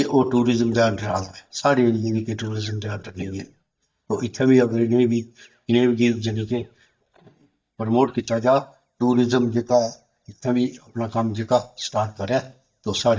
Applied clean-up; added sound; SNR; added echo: neural mask model DeepFilterNet 3.